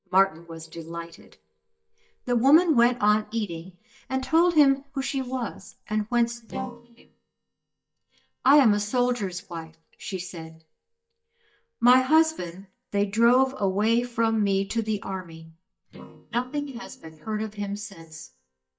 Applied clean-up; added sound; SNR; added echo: neural mask model DeepFilterNet 3.